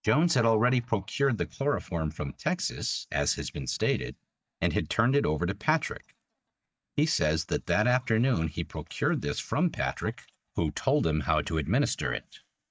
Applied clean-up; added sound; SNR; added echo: neural mask model DeepFilterNet 3.